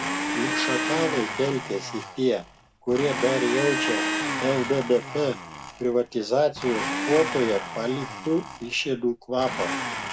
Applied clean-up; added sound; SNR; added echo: none; Domestic sounds, home sounds; 4 dB; none.